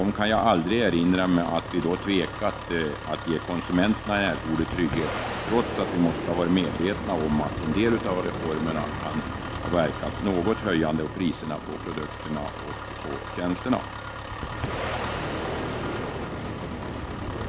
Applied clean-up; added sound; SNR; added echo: none; Boom + Engine; 5 dB; none.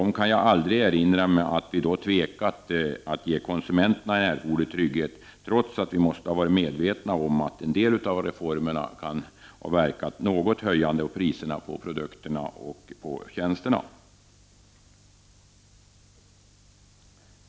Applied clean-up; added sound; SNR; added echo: none; none; none; none.